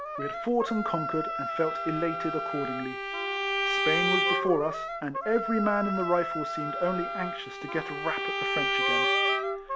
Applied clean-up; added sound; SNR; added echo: none; Wind instrument, woodwind instrument + Bowed string instrument; -1 dB; none.